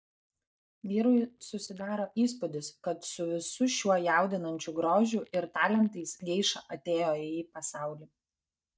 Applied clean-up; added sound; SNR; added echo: neural mask model DeepFilterNet 3.